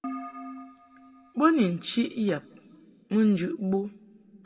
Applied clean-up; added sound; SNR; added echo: none; Keyboard (musical); 15 dB; reverberation time 1.1 s.